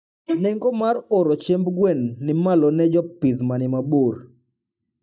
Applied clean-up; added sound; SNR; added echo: neural mask model DeepFilterNet 3.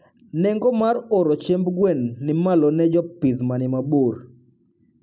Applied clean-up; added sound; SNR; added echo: none; none; none; none.